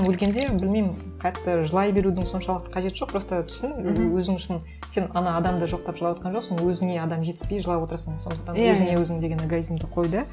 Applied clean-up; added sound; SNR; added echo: none; none; none; none.